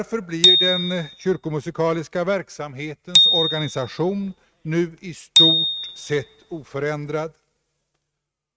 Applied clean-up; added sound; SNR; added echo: neural mask model RNNoise.